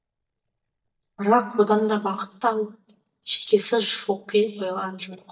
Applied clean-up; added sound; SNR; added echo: neural mask model DeepFilterNet 3.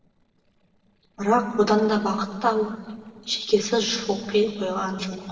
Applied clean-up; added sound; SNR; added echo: neural separator model SepFormer DNS4.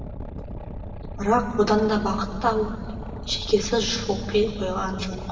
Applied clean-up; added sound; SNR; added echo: none; Boat, Water vehicle; 9 dB; reverberation time 2.4 s.